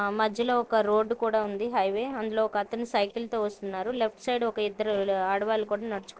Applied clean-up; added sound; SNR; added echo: neural separator model SepFormer DNS4.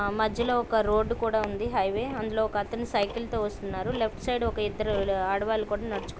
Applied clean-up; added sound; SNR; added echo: none; Tick-tock; 17 dB; none.